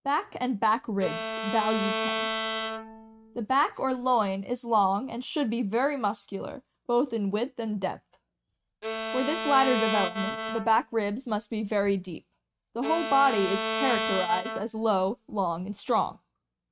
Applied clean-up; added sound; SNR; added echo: neural mask model RNNoise.